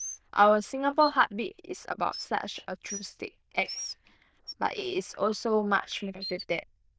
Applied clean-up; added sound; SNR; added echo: neural diffusion model UNIVERSE++.